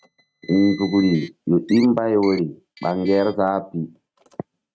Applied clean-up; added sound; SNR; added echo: neural mask model RNNoise.